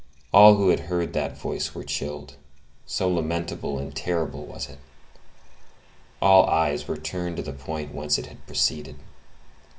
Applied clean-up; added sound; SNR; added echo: none; none; none; none.